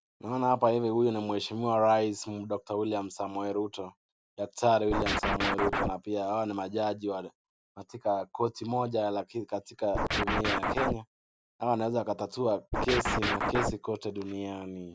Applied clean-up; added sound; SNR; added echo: none; Scratching (performance technique); -2 dB; none.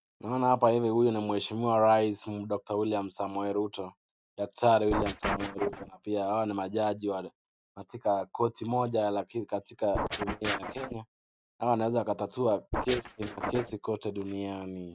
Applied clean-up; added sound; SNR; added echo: neural mask model RNNoise.